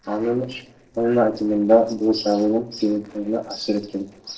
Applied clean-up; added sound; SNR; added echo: neural separator model SepFormer DNS4.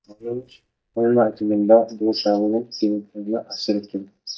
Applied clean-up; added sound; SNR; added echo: neural mask model DeepFilterNet 3.